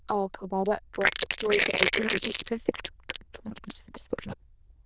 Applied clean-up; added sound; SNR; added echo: neural diffusion model UNIVERSE++.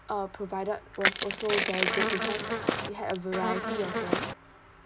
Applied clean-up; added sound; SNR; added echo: none; Crushing + Buzz; -4 dB; none.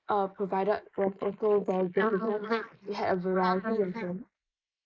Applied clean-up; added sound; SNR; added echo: neural mask model Resemble Enhance denoiser.